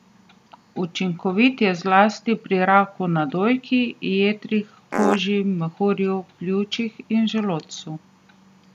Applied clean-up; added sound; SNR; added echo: none; Fart; 1 dB; none.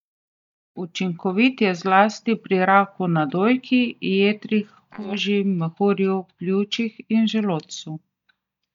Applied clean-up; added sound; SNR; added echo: neural mask model DeepFilterNet 3.